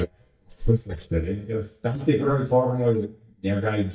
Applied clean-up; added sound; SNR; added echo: neural mask model DeepFilterNet 3.